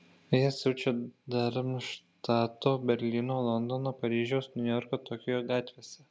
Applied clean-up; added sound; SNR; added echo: none; none; none; none.